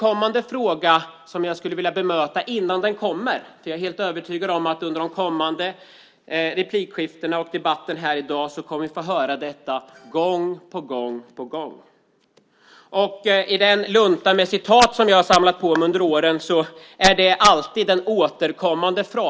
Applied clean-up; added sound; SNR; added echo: none; none; none; none.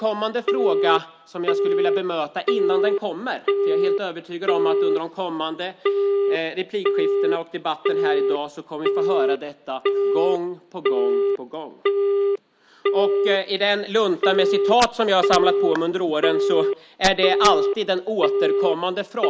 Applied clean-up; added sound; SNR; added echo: none; Telephone; -2 dB; none.